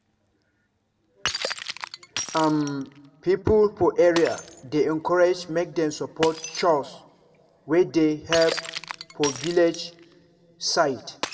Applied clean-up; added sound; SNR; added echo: none; Shatter; 12 dB; reverberation time 1.0 s.